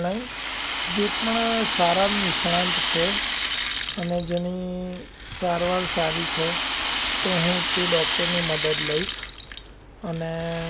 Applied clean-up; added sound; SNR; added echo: none; Rattle (instrument); -5 dB; none.